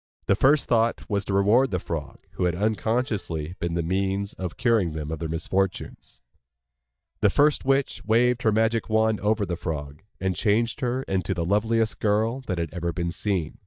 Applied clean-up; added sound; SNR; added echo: neural mask model DeepFilterNet 3.